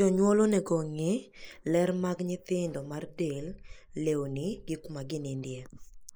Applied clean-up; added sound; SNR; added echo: neural mask model Resemble Enhance denoiser.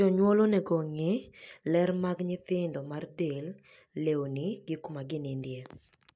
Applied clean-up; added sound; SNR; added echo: none; none; none; none.